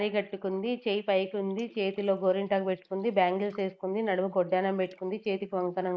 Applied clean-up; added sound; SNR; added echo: neural mask model Resemble Enhance denoiser.